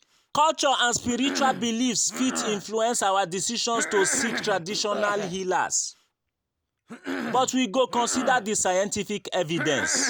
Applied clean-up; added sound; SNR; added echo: none; Cough; 9 dB; none.